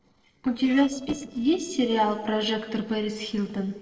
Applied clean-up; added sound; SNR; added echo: neural separator model SepFormer DNS4.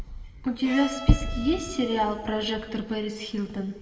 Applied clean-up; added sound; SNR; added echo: none; Bowed string instrument; 13 dB; reverberation time 1.6 s.